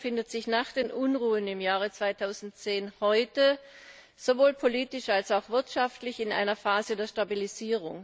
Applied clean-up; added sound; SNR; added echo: none; none; none; none.